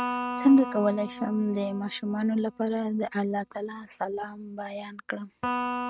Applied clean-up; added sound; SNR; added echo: neural mask model RNNoise.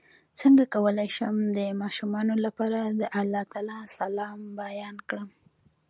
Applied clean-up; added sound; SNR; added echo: none; none; none; none.